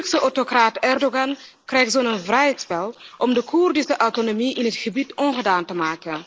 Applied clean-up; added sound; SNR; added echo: neural mask model Resemble Enhance denoiser.